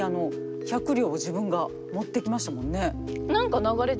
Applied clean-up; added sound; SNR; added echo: none; Piano; 7 dB; none.